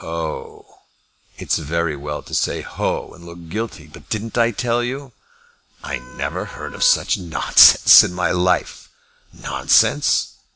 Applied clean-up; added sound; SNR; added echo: none; Wind instrument, woodwind instrument; 18 dB; none.